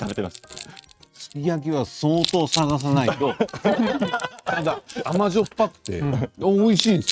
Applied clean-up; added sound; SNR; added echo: neural mask model RNNoise.